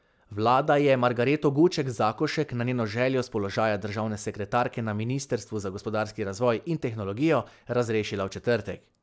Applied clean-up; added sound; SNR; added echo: none; none; none; none.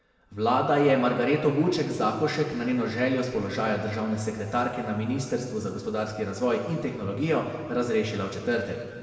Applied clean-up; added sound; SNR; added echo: none; none; none; reverberation time 2.1 s.